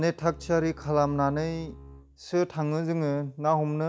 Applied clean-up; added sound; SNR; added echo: none; Bowed string instrument; 20 dB; none.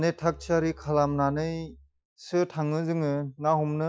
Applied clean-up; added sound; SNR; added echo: classical method Wiener filter.